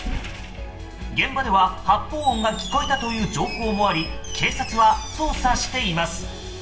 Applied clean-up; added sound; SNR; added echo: none; Squeak; 11 dB; reverberation time 0.8 s.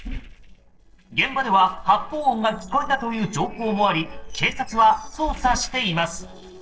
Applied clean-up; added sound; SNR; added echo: neural separator model SepFormer DNS4.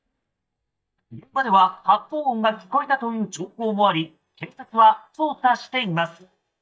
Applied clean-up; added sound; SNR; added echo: neural mask model DeepFilterNet 3.